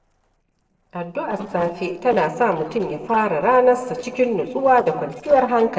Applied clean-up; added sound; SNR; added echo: neural separator model SepFormer DNS4.